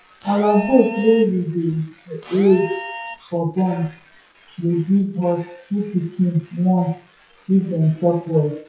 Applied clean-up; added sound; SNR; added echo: classical method WPE with log-MMSE.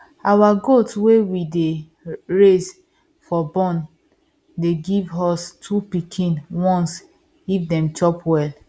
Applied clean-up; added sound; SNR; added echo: none; none; none; none.